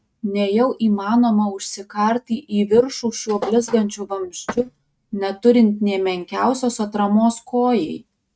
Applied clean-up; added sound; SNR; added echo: neural mask model RNNoise.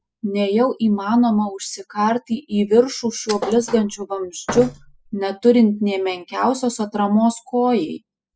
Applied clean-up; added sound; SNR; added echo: classical method spectral subtraction.